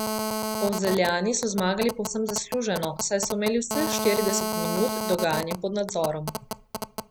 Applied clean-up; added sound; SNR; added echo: none; Telephone; 5 dB; none.